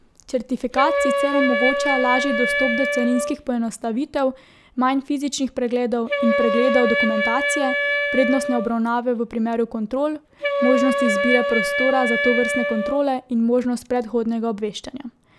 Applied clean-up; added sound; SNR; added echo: none; Wind instrument, woodwind instrument; 1 dB; none.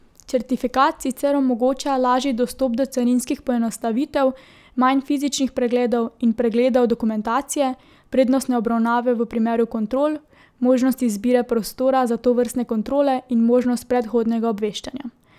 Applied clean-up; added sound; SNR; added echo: none; none; none; none.